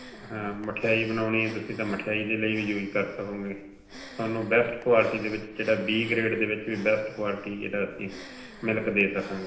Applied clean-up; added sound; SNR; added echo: none; Breathing; 19 dB; reverberation time 0.9 s.